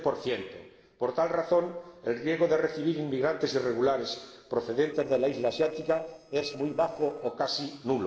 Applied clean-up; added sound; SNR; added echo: neural separator model SepFormer DNS4.